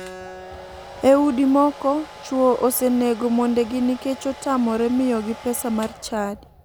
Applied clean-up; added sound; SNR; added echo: none; Domestic sounds, home sounds + Keyboard (musical); 18 dB; none.